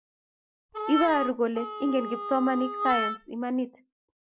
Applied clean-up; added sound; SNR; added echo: none; Harmonica; 4 dB; none.